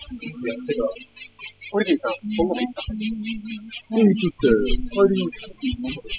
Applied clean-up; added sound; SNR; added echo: classical method spectral subtraction.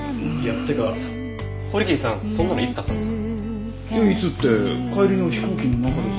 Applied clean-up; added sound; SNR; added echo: none; none; none; none.